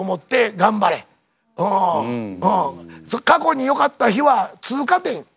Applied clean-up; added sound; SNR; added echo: none; none; none; none.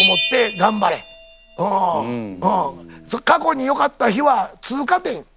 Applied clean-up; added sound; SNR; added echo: none; Bell; 8 dB; none.